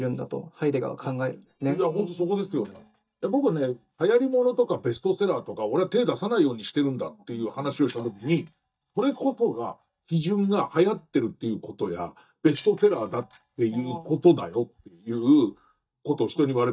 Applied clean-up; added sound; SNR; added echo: neural mask model DeepFilterNet 3.